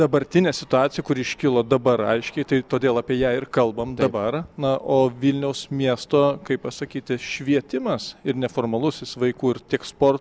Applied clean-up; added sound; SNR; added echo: none; none; none; none.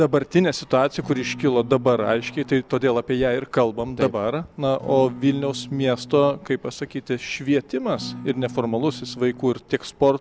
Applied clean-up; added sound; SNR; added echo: none; Acoustic guitar / Strum; 14 dB; none.